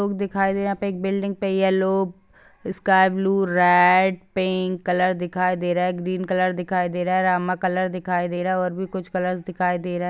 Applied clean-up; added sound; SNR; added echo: none; none; none; none.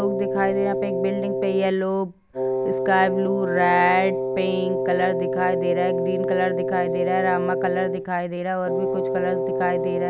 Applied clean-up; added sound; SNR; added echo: none; Wind instrument, woodwind instrument; 1 dB; none.